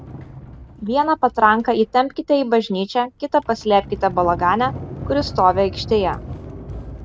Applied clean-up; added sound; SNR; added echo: none; Sliding door; 14 dB; none.